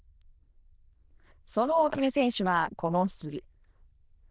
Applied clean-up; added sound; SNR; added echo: neural diffusion model UNIVERSE++.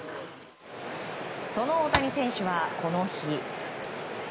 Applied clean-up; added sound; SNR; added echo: none; Tap; 0 dB; none.